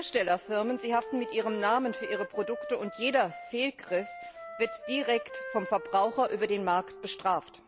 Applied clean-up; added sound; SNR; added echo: none; Wind instrument, woodwind instrument; 12 dB; none.